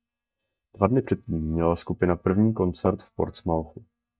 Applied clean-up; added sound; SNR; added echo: neural mask model DeepFilterNet 3.